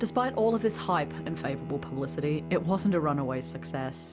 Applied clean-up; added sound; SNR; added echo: none; Bowed string instrument; 10 dB; none.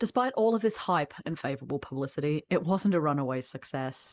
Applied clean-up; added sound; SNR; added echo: neural mask model Resemble Enhance denoiser.